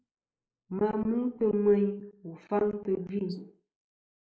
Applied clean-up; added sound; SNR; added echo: neural mask model Resemble Enhance denoiser.